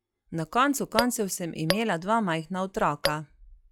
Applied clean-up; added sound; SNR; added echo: classical method log-MMSE.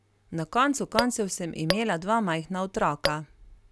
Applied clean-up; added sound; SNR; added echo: none; Tap / Glass; 2 dB; none.